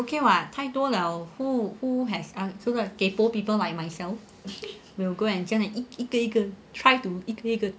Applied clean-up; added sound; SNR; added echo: none; none; none; none.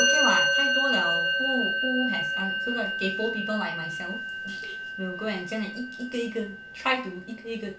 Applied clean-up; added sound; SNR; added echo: none; Musical instrument; -3 dB; reverberation time 0.3 s.